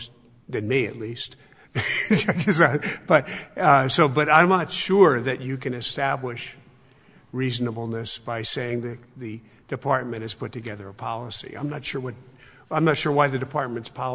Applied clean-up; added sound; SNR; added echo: none; none; none; none.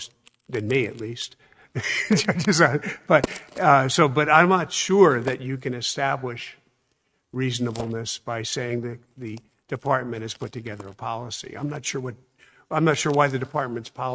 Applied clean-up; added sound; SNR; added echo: neural mask model RNNoise.